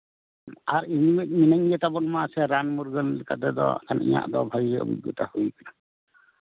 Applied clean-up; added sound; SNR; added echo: none; none; none; none.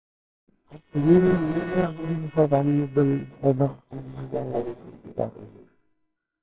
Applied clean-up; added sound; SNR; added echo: neural separator model SepFormer WHAMR!.